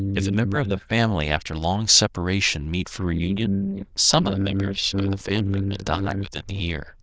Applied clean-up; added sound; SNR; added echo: neural diffusion model UNIVERSE++.